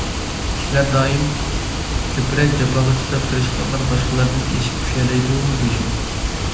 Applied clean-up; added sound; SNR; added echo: none; Water; 2 dB; reverberation time 0.8 s.